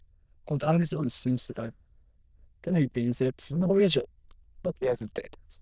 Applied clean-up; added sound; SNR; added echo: neural diffusion model UNIVERSE++.